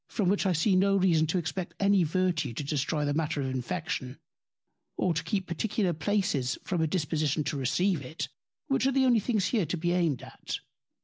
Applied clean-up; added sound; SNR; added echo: none; none; none; none.